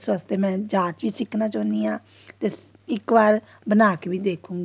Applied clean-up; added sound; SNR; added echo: none; none; none; none.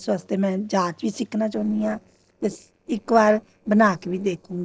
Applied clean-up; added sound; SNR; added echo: neural separator model SepFormer DNS4.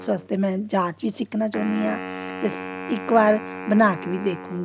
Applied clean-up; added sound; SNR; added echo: none; Wind instrument, woodwind instrument; 11 dB; none.